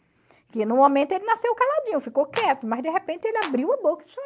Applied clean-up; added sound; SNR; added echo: none; Clapping; 13 dB; none.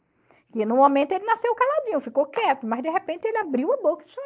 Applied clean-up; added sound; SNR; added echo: neural mask model Resemble Enhance denoiser.